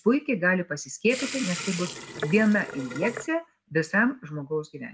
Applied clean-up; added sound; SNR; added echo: none; Sink (filling or washing) / Water tap, faucet; 9 dB; none.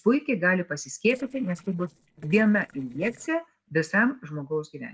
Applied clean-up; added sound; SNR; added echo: neural separator model SepFormer DNS4.